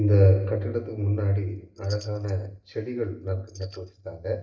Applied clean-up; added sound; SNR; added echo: neural mask model DeepFilterNet 3.